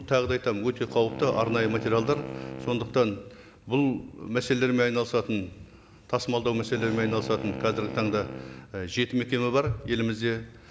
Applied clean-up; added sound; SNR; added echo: none; Wind instrument, woodwind instrument; 11 dB; none.